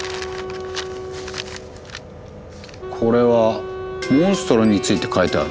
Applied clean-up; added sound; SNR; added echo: none; Wind instrument, woodwind instrument; 10 dB; none.